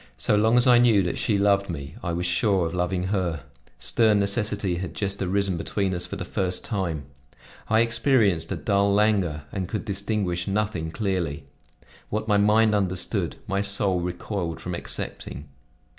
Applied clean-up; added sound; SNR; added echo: none; none; none; none.